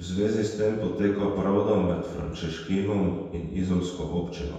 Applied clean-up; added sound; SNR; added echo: none; none; none; reverberation time 1.1 s.